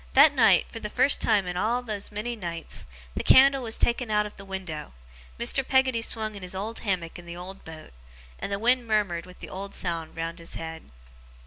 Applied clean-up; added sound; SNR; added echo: none; none; none; none.